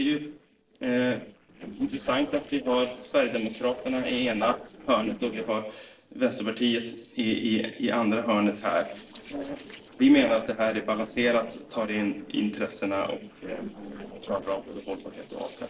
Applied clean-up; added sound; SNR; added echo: neural separator model SepFormer DNS4.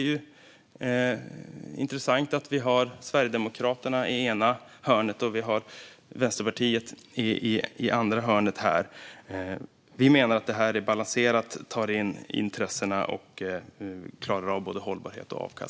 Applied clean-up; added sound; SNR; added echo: none; none; none; none.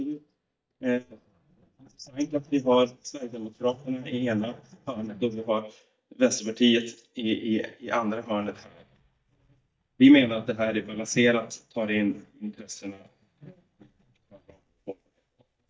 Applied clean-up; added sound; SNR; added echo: neural mask model DeepFilterNet 3.